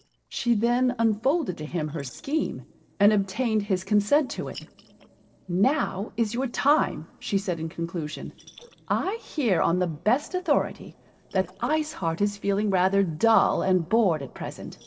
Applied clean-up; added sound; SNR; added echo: neural separator model SepFormer DNS4.